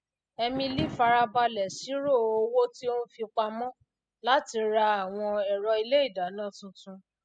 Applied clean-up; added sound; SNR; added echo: classical method spectral subtraction.